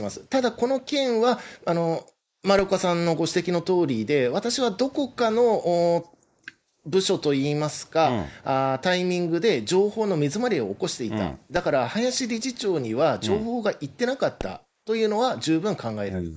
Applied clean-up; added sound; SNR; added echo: neural mask model Resemble Enhance denoiser.